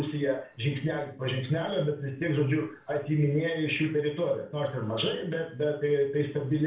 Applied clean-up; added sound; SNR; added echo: none; none; none; reverberation time 0.3 s.